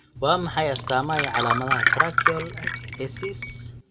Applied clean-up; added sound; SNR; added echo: none; Glass; -1 dB; reverberation time 1.2 s.